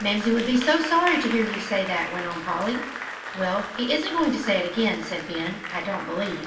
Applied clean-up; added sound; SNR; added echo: none; Applause; 10 dB; reverberation time 0.9 s.